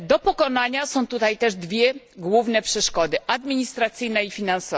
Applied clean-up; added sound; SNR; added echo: none; none; none; none.